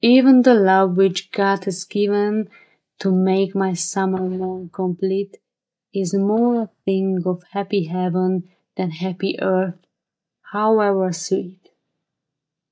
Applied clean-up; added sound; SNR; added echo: neural mask model DeepFilterNet 3.